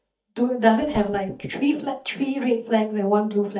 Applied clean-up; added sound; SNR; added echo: neural mask model DeepFilterNet 3.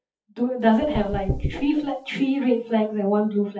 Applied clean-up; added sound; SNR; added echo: classical method WPE with log-MMSE.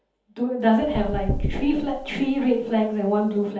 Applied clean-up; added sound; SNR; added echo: none; Knock / Wood; 7 dB; reverberation time 0.6 s.